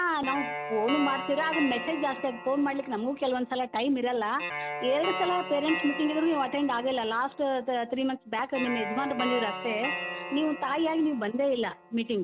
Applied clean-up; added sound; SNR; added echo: none; Guitar; 8 dB; none.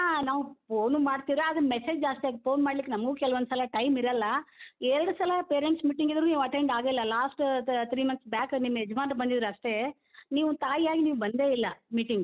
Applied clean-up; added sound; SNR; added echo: none; none; none; none.